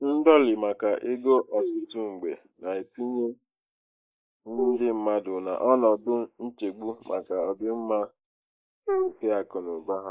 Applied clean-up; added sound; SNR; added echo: neural mask model Resemble Enhance denoiser.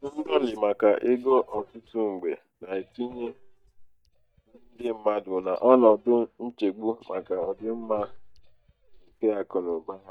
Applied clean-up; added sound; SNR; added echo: neural mask model DeepFilterNet 3.